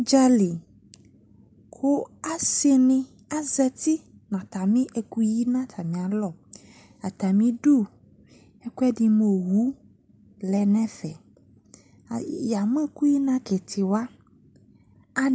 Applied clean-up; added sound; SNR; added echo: none; none; none; none.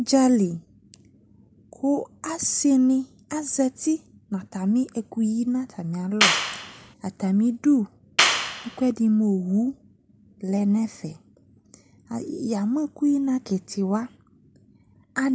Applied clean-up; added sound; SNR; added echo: none; Clapping; -2 dB; none.